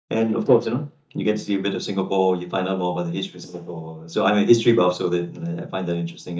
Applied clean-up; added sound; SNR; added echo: neural mask model DeepFilterNet 3.